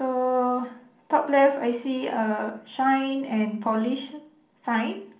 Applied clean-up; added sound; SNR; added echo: none; none; none; reverberation time 0.6 s.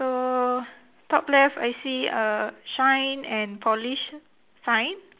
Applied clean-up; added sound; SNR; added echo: none; none; none; none.